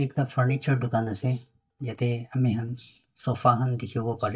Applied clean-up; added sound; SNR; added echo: neural mask model DeepFilterNet 3.